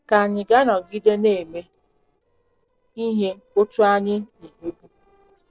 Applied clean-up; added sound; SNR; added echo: neural separator model SepFormer DNS4.